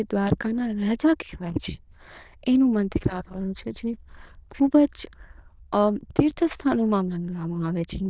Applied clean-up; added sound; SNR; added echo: neural diffusion model UNIVERSE++.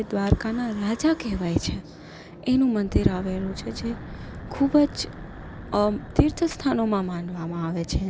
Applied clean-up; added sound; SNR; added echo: none; Wind / Breathing; 16 dB; none.